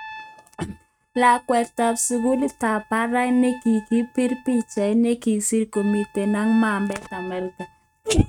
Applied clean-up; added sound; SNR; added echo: neural mask model RNNoise.